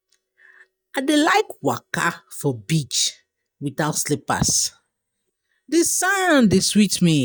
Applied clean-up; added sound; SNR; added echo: neural mask model DeepFilterNet 3.